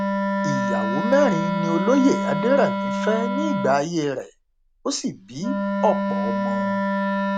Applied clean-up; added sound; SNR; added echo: none; Wind instrument, woodwind instrument; 0 dB; none.